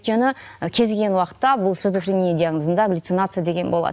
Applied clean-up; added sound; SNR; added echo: none; none; none; none.